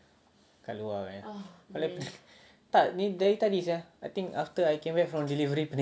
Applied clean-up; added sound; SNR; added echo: none; none; none; none.